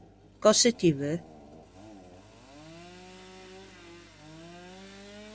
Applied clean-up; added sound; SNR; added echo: none; Sawing / Engine; 18 dB; none.